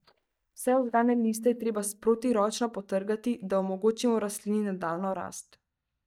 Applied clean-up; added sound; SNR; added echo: neural mask model DeepFilterNet 3.